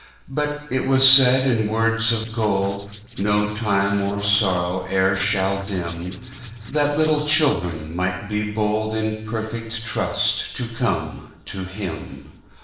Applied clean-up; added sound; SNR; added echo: neural separator model SepFormer DNS4.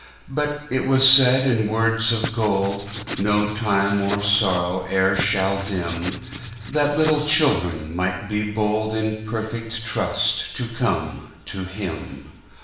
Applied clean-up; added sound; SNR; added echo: none; Writing; 10 dB; reverberation time 0.9 s.